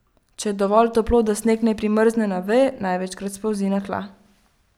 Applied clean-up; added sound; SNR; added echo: none; none; none; none.